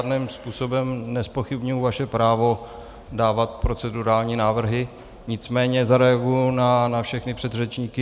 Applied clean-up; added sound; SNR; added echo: none; none; none; none.